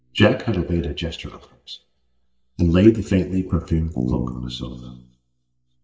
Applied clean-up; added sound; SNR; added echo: neural mask model DeepFilterNet 3.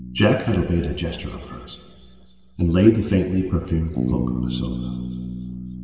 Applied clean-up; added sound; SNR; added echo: none; Bass guitar; 8 dB; reverberation time 2.3 s.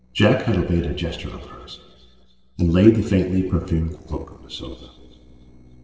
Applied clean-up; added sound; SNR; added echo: neural separator model SepFormer DNS4.